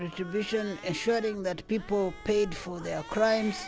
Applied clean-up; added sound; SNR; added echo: none; Cat; 17 dB; none.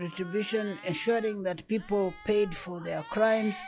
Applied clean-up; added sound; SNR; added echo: classical method log-MMSE.